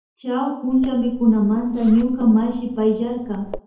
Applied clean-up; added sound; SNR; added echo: none; Zipper (clothing); 18 dB; reverberation time 2.1 s.